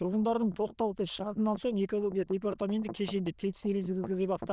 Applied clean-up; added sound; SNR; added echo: neural diffusion model UNIVERSE++.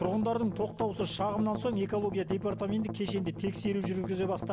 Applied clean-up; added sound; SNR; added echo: none; Strum; 7 dB; none.